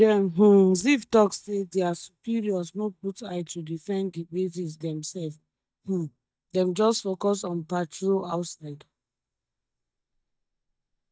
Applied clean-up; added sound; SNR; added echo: neural mask model DeepFilterNet 3.